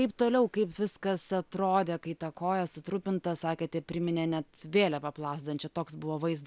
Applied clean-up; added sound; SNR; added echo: none; none; none; none.